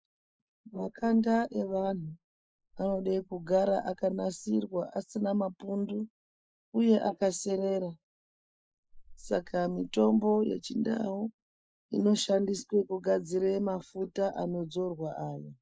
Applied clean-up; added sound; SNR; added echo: neural mask model Resemble Enhance denoiser.